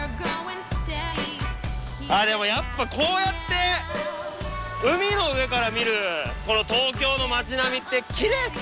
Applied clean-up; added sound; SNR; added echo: none; Piano; 19 dB; none.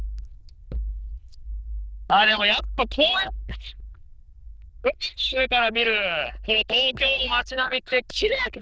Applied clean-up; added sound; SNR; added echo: neural diffusion model UNIVERSE++.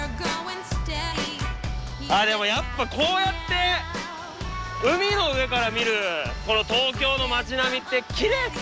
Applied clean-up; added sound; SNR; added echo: none; none; none; none.